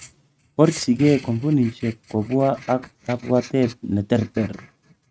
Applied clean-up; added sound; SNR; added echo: neural mask model RNNoise.